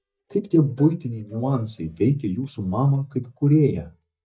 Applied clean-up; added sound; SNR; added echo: neural mask model DeepFilterNet 3.